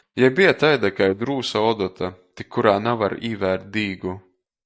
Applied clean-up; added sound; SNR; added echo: neural mask model DeepFilterNet 3.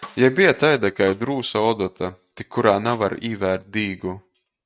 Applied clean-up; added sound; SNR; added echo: neural mask model RNNoise.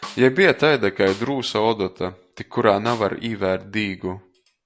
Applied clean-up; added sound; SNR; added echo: none; Snare drum; 18 dB; none.